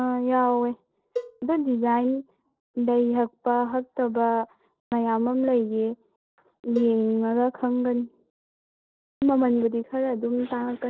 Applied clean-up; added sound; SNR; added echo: neural separator model SepFormer DNS4.